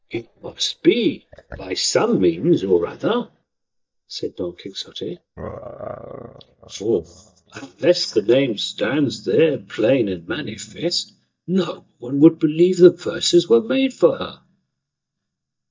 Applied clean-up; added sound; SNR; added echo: neural mask model DeepFilterNet 3.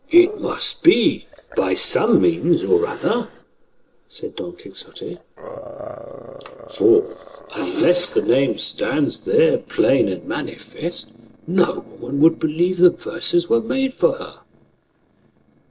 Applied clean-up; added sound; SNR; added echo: neural separator model SepFormer DNS4.